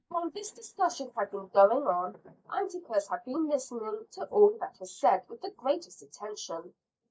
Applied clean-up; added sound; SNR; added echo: neural mask model DeepFilterNet 3.